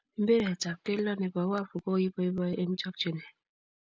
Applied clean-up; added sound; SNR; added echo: none; none; none; none.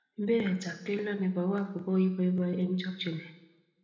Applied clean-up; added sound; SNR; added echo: none; none; none; reverberation time 0.9 s.